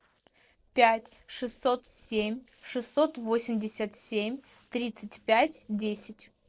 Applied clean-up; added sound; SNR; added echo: neural separator model SepFormer DNS4.